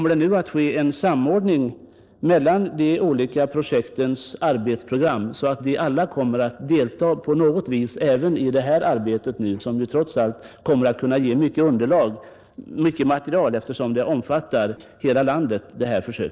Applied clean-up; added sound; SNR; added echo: neural separator model SepFormer DNS4.